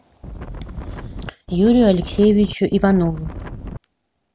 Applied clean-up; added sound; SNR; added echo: none; Wind; 12 dB; none.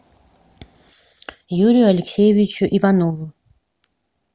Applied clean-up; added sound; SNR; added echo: none; none; none; none.